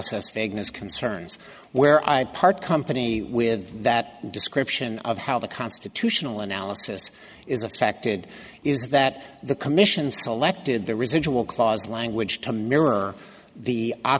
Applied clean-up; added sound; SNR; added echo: none; none; none; none.